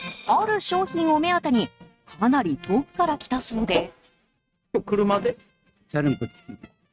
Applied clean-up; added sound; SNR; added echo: neural mask model RNNoise.